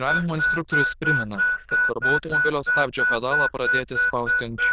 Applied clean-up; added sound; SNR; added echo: neural diffusion model UNIVERSE++.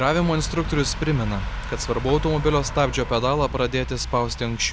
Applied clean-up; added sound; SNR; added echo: none; none; none; none.